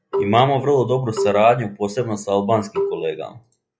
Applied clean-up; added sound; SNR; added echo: classical method log-MMSE.